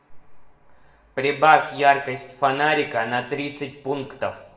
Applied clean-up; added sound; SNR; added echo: none; none; none; reverberation time 0.7 s.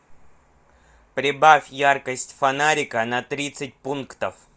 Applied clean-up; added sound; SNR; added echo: none; none; none; none.